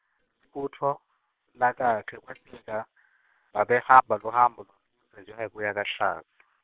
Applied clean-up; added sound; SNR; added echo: neural separator model SepFormer WHAM!.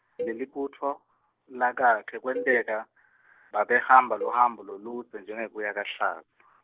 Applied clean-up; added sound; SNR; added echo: neural separator model SepFormer DNS4.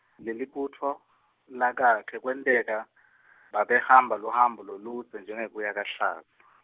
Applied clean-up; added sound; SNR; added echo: none; none; none; none.